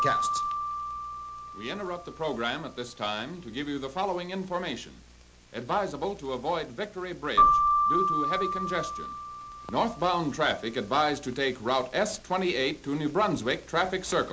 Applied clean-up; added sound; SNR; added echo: none; Keyboard (musical); 2 dB; none.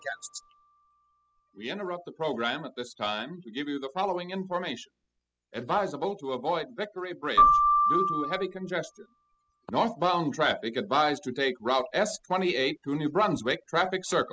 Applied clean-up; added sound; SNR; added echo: classical method spectral subtraction.